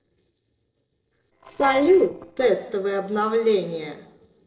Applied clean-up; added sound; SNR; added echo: neural separator model SepFormer DNS4.